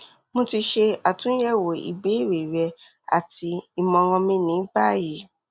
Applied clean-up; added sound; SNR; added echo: none; none; none; none.